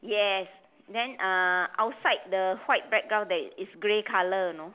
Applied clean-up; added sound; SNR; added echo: none; none; none; none.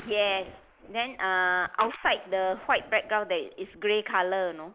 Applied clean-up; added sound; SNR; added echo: neural mask model Resemble Enhance denoiser.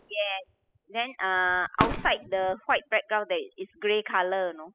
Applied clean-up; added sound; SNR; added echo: classical method spectral subtraction.